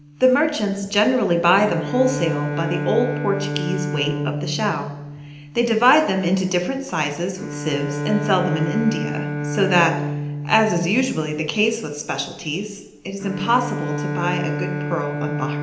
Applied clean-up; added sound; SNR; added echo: none; Bowed string instrument; 6 dB; reverberation time 0.8 s.